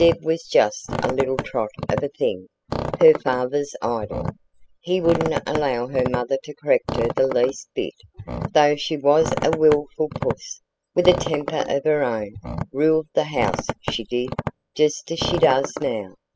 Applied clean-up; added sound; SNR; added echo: classical method spectral subtraction.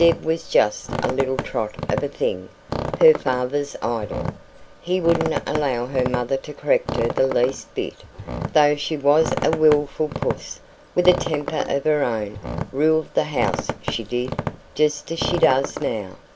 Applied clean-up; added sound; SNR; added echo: none; Squeak; 8 dB; none.